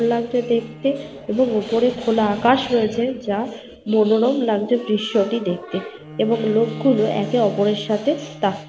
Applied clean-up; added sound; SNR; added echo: none; Bowed string instrument; 18 dB; none.